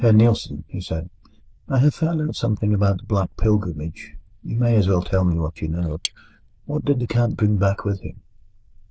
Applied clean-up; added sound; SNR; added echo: neural diffusion model UNIVERSE++.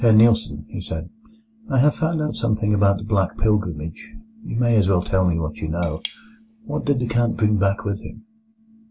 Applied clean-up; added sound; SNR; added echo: none; Cutlery, silverware / Tap; 15 dB; none.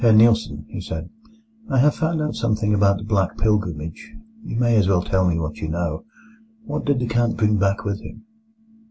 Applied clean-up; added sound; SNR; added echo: none; none; none; none.